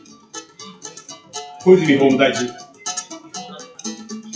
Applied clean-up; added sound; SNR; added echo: classical method WPE with log-MMSE.